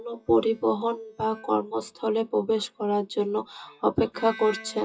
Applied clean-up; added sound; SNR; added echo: classical method WPE with log-MMSE.